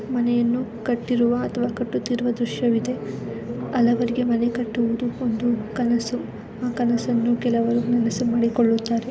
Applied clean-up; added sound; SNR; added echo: none; none; none; none.